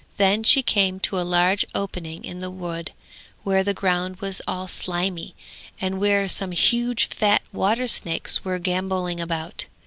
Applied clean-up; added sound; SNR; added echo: none; none; none; none.